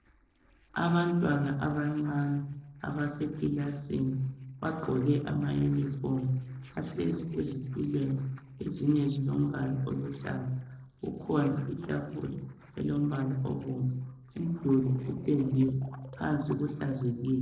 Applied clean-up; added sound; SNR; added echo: neural separator model SepFormer DNS4.